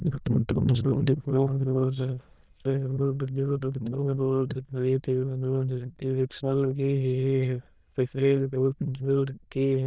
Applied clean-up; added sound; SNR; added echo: neural diffusion model UNIVERSE++.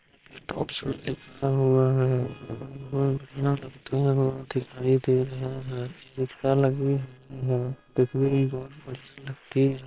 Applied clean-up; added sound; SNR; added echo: neural separator model SepFormer WHAM!.